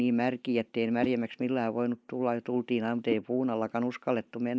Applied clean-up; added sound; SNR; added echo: neural mask model Resemble Enhance denoiser.